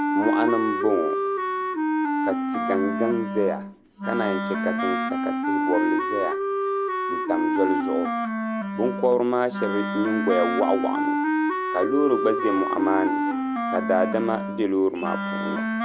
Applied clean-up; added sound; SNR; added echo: none; Wind instrument, woodwind instrument; 0 dB; none.